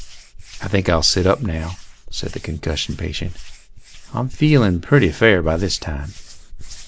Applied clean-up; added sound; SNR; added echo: none; Hands; 12 dB; none.